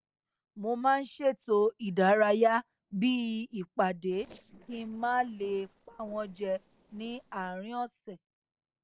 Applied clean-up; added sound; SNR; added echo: neural separator model SepFormer DNS4.